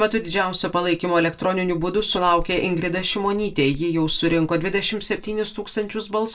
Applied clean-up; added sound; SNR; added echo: none; Bell; 16 dB; reverberation time 0.2 s.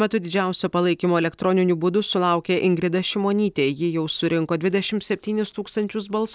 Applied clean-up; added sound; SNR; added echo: none; none; none; none.